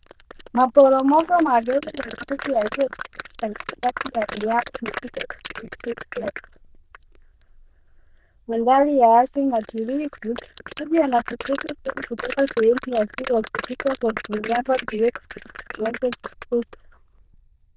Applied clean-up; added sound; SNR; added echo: neural diffusion model UNIVERSE++.